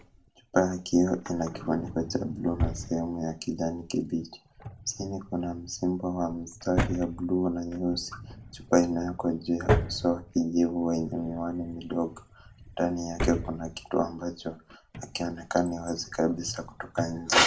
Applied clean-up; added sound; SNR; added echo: none; Drawer open or close; 8 dB; reverberation time 0.3 s.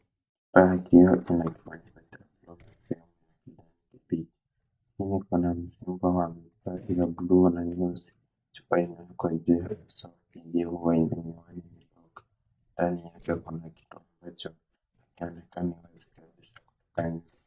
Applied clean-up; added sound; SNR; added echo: neural mask model DeepFilterNet 3.